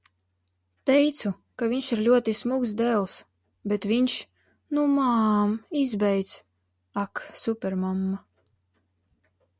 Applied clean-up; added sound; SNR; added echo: none; none; none; none.